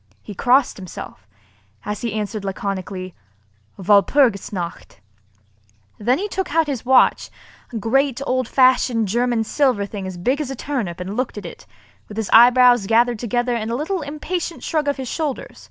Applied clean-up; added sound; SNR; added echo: none; none; none; none.